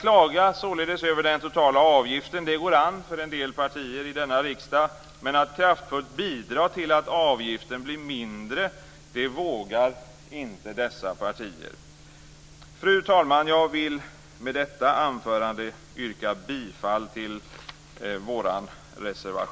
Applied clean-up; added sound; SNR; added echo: none; none; none; none.